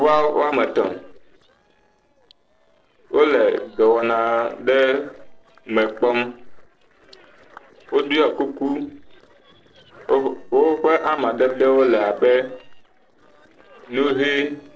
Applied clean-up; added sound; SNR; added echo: neural separator model SepFormer DNS4.